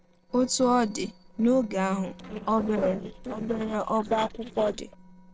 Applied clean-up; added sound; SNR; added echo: neural separator model SepFormer DNS4.